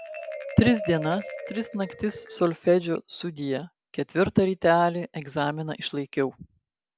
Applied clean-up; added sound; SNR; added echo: none; Marimba, xylophone; 15 dB; none.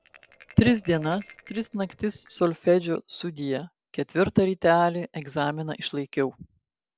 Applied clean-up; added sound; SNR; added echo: neural separator model SepFormer DNS4.